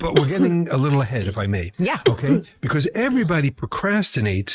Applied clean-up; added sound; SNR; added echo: neural mask model RNNoise.